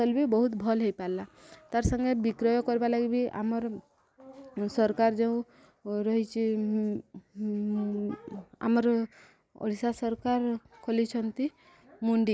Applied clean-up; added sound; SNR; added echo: none; none; none; none.